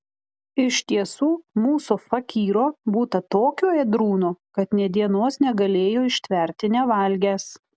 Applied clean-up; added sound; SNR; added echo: none; none; none; none.